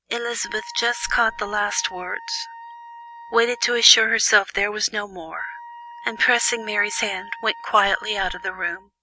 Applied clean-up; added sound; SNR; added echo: none; Wind instrument, woodwind instrument; 17 dB; none.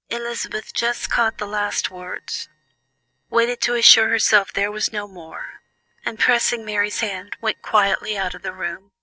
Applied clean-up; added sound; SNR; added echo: neural separator model SepFormer DNS4.